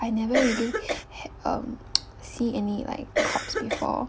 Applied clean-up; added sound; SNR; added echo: none; Cough; -1 dB; none.